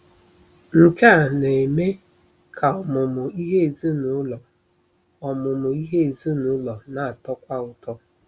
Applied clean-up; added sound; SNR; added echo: none; none; none; none.